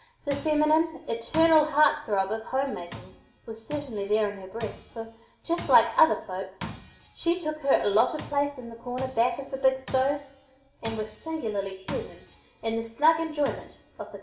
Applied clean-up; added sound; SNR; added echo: none; Tools; 17 dB; reverberation time 0.7 s.